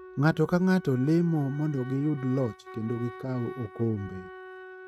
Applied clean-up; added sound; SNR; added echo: neural mask model RNNoise.